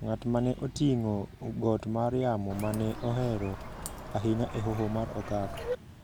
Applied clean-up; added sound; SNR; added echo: none; Bird; 9 dB; none.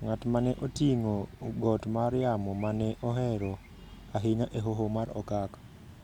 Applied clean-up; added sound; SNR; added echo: none; none; none; none.